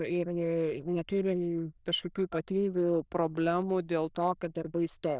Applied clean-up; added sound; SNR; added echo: neural diffusion model UNIVERSE++.